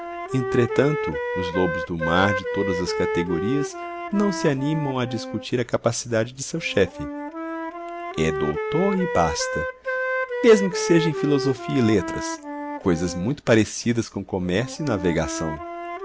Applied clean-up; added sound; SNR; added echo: none; Wind instrument, woodwind instrument; 5 dB; none.